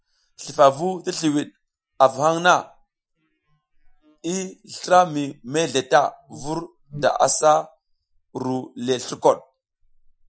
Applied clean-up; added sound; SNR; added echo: classical method Wiener filter.